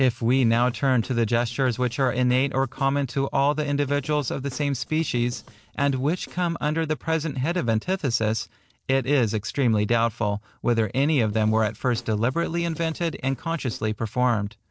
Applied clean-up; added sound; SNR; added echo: neural separator model SepFormer DNS4.